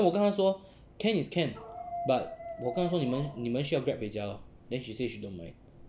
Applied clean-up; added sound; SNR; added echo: none; Dog; 12 dB; none.